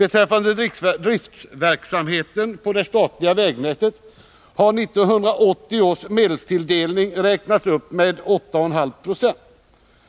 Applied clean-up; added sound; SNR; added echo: none; none; none; none.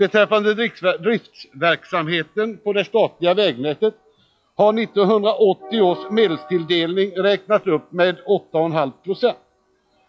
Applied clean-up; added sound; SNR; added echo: classical method log-MMSE.